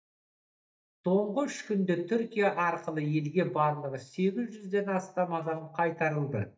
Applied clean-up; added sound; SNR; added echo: neural mask model DeepFilterNet 3.